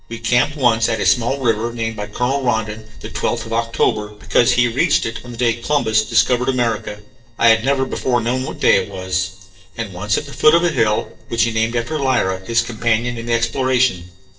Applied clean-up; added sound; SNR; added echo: neural separator model SepFormer DNS4.